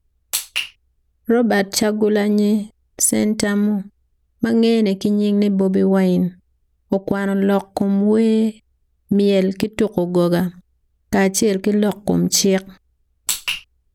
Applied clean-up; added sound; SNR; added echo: none; none; none; none.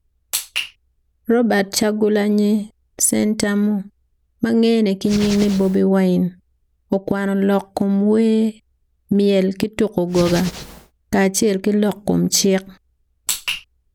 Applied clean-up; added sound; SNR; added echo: none; Hands; 12 dB; none.